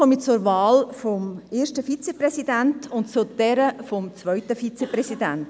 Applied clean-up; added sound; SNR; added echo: none; none; none; none.